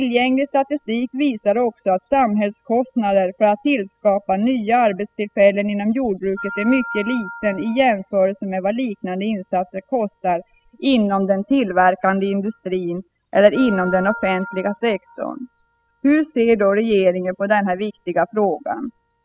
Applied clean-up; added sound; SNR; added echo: classical method spectral subtraction.